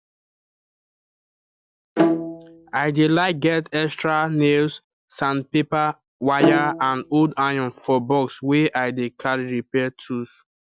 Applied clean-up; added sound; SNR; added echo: none; Bowed string instrument; 2 dB; none.